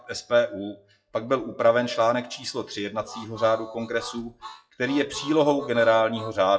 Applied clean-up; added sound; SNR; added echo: classical method WPE with log-MMSE.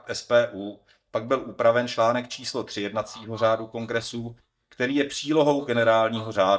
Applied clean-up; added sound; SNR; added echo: neural mask model DeepFilterNet 3.